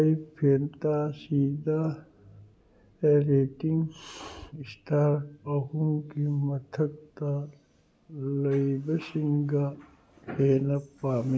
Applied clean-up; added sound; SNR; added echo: none; none; none; none.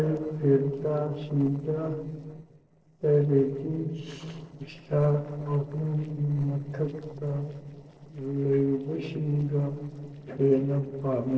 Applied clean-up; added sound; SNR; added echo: neural separator model SepFormer DNS4.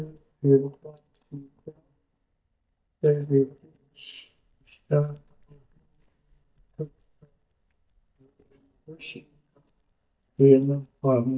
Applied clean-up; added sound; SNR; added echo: neural mask model DeepFilterNet 3.